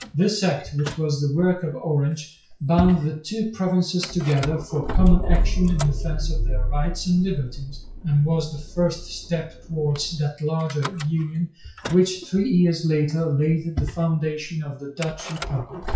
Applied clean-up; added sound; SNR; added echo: classical method WPE with log-MMSE.